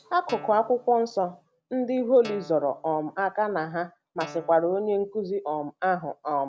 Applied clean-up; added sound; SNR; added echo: none; Guitar; 19 dB; none.